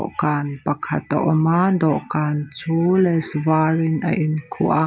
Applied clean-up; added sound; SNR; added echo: none; none; none; none.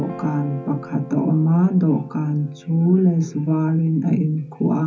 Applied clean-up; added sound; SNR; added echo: none; Guitar; 20 dB; reverberation time 0.3 s.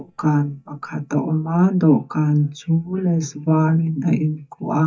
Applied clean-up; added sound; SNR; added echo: neural mask model DeepFilterNet 3.